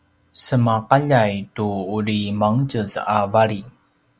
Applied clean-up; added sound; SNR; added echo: none; none; none; none.